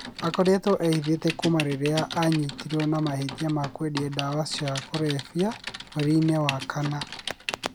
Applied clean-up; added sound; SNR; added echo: none; Typing; 11 dB; none.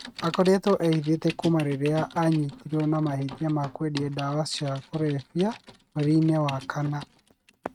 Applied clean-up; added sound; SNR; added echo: neural mask model RNNoise.